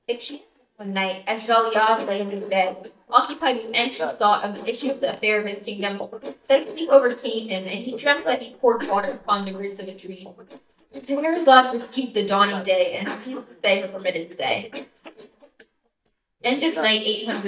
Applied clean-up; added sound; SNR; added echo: neural mask model DeepFilterNet 3.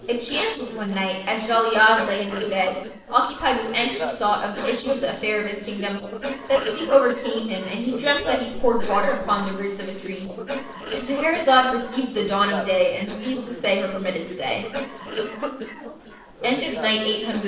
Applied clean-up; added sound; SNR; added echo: neural separator model SepFormer DNS4.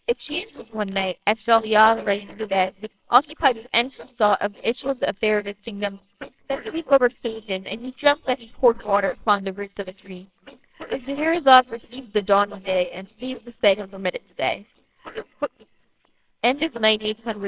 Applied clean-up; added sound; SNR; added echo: neural separator model SepFormer WHAMR!.